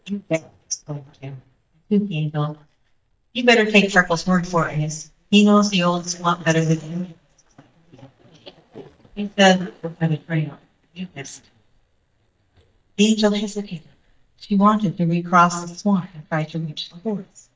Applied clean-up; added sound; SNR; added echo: neural mask model DeepFilterNet 3.